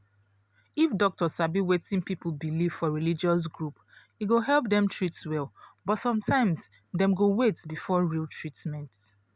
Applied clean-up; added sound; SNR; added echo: none; none; none; none.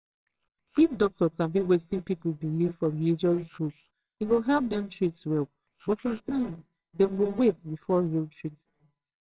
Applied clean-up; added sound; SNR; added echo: neural separator model SepFormer WHAMR!.